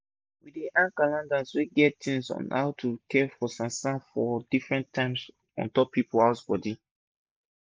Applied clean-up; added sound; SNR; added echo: neural mask model Resemble Enhance denoiser.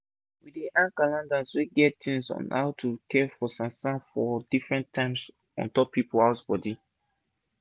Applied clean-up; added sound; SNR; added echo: none; none; none; none.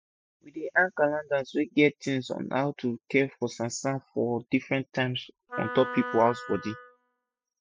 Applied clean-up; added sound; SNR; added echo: classical method spectral subtraction.